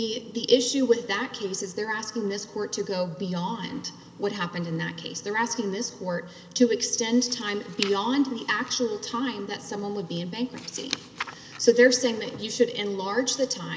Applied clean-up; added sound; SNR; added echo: none; none; none; none.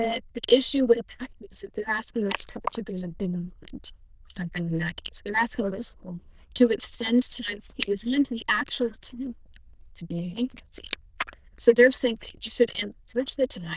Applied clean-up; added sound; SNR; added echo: neural diffusion model UNIVERSE++.